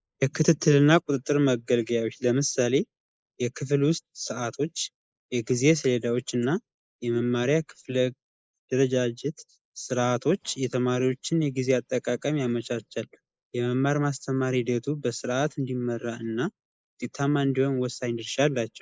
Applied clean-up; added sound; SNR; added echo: neural mask model Resemble Enhance denoiser.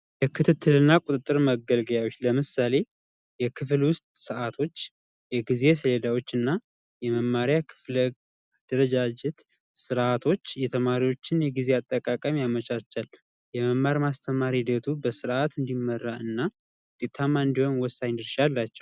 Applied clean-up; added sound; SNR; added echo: none; none; none; none.